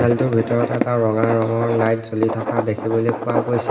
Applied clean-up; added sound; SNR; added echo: none; Writing; 6 dB; reverberation time 1.6 s.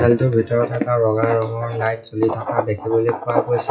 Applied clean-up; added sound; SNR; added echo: classical method WPE with log-MMSE.